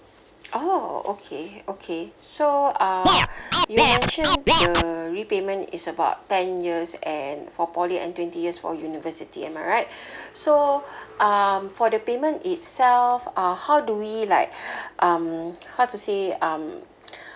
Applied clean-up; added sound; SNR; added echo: none; Scratching (performance technique); -4 dB; none.